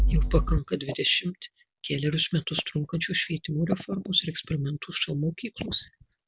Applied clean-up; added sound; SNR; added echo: none; none; none; none.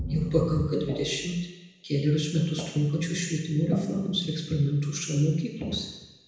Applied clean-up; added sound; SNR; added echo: none; none; none; reverberation time 0.9 s.